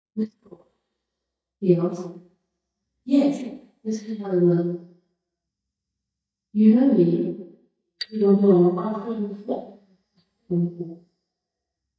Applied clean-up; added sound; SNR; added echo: neural mask model DeepFilterNet 3.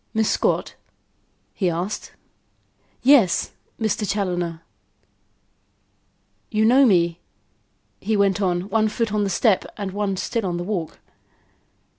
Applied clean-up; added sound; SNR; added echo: none; none; none; none.